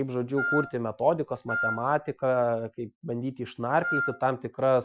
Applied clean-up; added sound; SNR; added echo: classical method Wiener filter.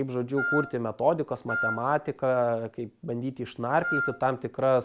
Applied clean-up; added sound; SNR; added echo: none; Wind instrument, woodwind instrument; 4 dB; none.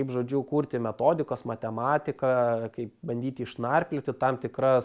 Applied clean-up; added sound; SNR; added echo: none; none; none; none.